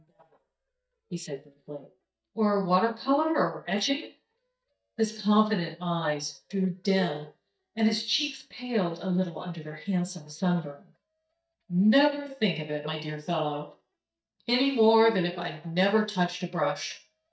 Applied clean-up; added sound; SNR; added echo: neural mask model DeepFilterNet 3.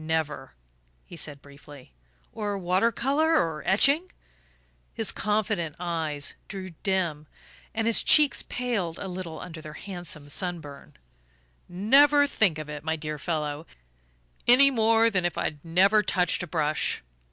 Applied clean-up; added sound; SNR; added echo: none; none; none; none.